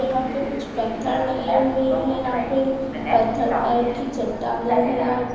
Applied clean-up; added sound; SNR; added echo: none; Subway, metro, underground; 4 dB; reverberation time 1.1 s.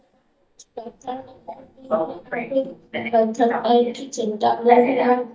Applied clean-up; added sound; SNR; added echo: neural mask model DeepFilterNet 3.